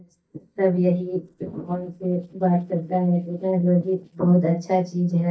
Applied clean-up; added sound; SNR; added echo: neural mask model DeepFilterNet 3.